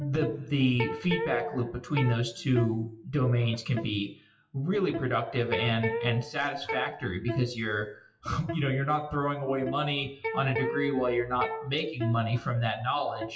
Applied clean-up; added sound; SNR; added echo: classical method WPE with log-MMSE.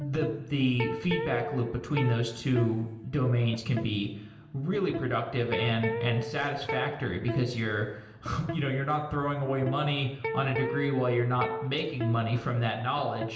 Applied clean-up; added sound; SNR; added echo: none; Electric guitar; 8 dB; reverberation time 0.9 s.